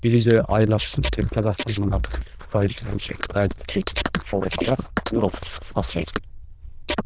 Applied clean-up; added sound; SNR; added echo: neural diffusion model UNIVERSE++.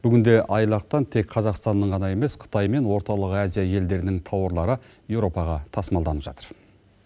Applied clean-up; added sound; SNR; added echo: none; none; none; none.